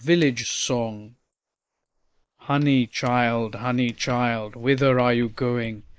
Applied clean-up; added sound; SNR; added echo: neural mask model Resemble Enhance denoiser.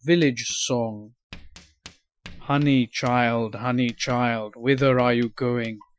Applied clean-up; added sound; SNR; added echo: classical method Wiener filter.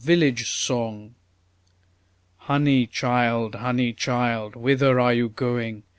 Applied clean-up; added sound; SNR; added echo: none; none; none; none.